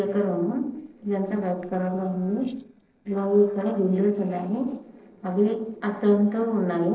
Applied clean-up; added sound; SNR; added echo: neural separator model SepFormer DNS4.